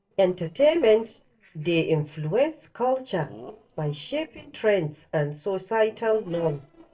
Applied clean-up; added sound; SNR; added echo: neural separator model SepFormer DNS4.